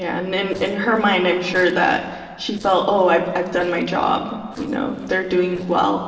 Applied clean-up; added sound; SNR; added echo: neural separator model SepFormer DNS4.